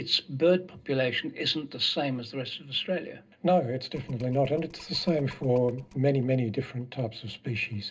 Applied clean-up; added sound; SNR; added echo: neural separator model SepFormer DNS4.